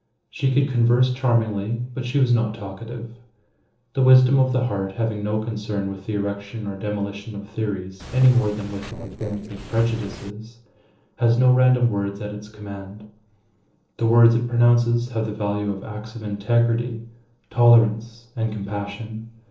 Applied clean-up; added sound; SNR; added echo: neural separator model SepFormer DNS4.